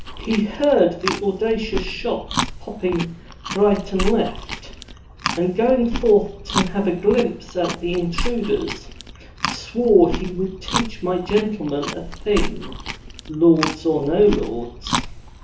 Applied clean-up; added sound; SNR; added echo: none; Chewing, mastication; 7 dB; reverberation time 0.8 s.